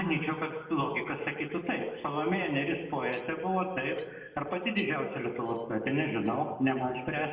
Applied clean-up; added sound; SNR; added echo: neural separator model SepFormer DNS4.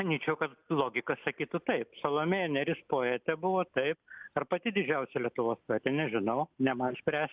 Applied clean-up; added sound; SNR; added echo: none; none; none; none.